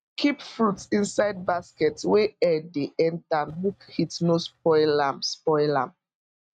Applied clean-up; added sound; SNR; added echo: neural mask model RNNoise.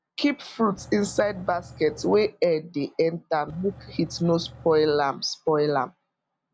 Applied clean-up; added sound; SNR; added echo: none; Engine / Truck / Car; 19 dB; none.